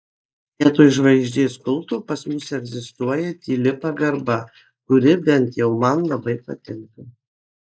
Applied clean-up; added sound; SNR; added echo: neural mask model Resemble Enhance denoiser.